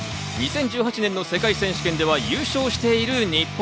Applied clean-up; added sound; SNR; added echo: none; none; none; none.